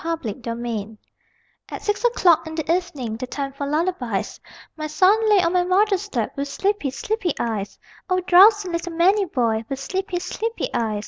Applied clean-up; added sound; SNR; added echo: none; none; none; none.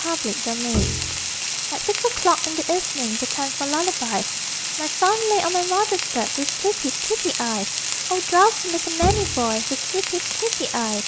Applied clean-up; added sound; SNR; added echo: none; Frying (food) + Bowed string instrument; 1 dB; none.